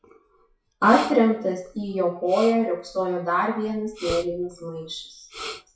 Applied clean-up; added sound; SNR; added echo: classical method WPE with log-MMSE.